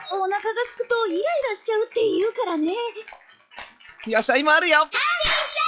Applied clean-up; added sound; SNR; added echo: classical method log-MMSE.